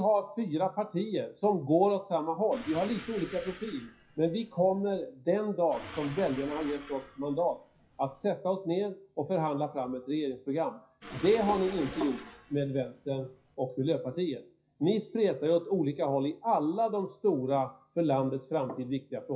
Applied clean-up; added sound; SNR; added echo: classical method WPE with log-MMSE.